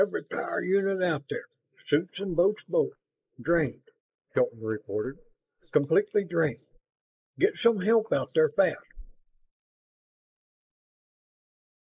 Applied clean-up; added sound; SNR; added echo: neural mask model Resemble Enhance denoiser.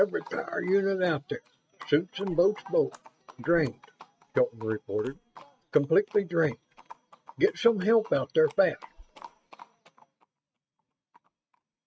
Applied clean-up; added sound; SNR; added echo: neural mask model RNNoise.